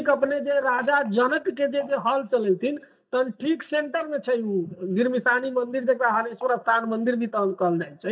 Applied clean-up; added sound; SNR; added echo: neural mask model DeepFilterNet 3.